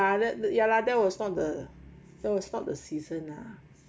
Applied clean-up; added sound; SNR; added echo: none; none; none; none.